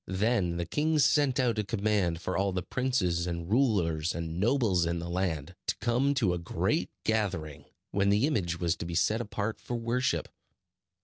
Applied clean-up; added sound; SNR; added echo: none; none; none; none.